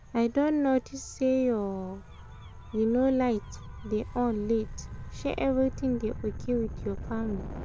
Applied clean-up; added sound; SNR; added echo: none; Gull, seagull / Waves, surf / Siren; 11 dB; none.